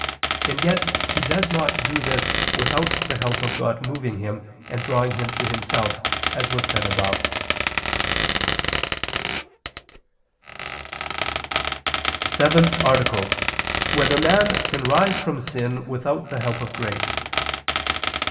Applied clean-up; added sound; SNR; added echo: none; Squeak; 0 dB; reverberation time 1.8 s.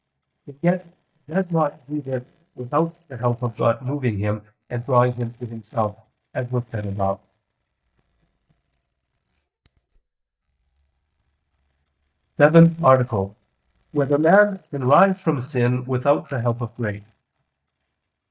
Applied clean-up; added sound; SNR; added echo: neural mask model DeepFilterNet 3.